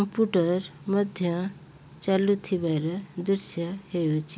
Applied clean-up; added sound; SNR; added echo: none; none; none; none.